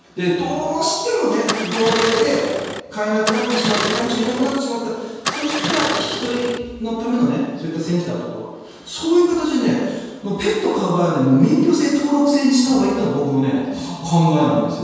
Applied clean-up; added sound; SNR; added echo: none; Engine starting; 6 dB; reverberation time 1.2 s.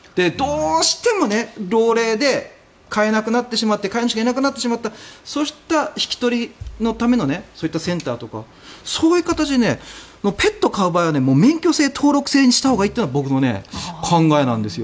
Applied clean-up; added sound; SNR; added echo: none; none; none; none.